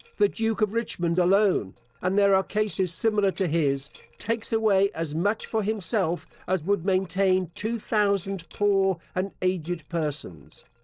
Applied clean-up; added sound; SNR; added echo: neural separator model SepFormer DNS4.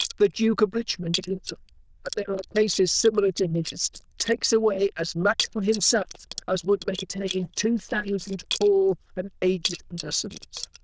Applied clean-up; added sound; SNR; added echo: neural diffusion model UNIVERSE++.